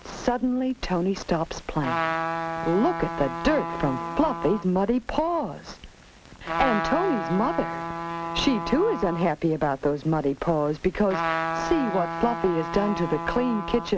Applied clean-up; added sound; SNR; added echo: none; Trumpet; 6 dB; none.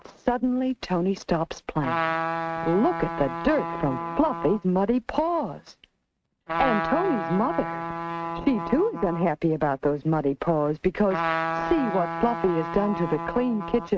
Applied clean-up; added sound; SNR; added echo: neural mask model RNNoise.